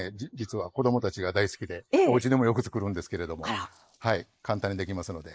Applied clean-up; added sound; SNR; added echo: neural mask model Resemble Enhance denoiser.